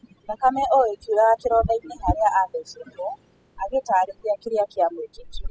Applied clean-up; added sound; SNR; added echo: classical method spectral subtraction.